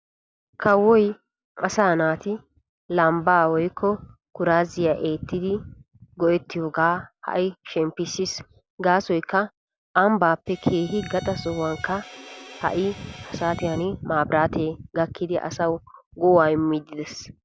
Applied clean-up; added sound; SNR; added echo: none; Bowed string instrument; 19 dB; none.